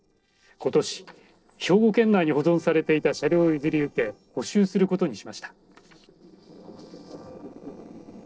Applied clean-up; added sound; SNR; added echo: neural separator model SepFormer DNS4.